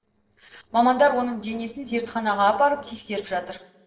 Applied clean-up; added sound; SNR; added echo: neural separator model SepFormer DNS4.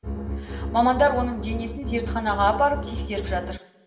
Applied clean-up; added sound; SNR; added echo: none; Bowed string instrument; 6 dB; reverberation time 1.5 s.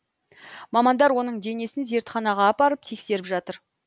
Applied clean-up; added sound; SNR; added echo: none; none; none; none.